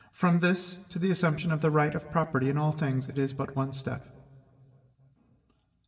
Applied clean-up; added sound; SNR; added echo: none; none; none; reverberation time 2.3 s.